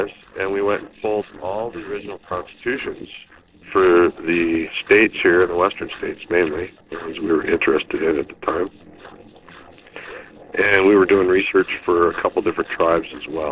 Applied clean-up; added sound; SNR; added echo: neural separator model SepFormer DNS4.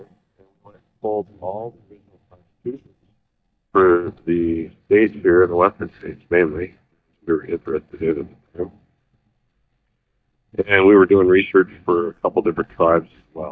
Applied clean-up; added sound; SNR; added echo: neural mask model DeepFilterNet 3.